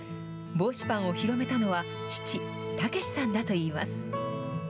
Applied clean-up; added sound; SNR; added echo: none; none; none; none.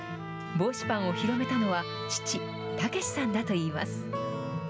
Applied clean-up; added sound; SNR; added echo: none; Trumpet; 13 dB; none.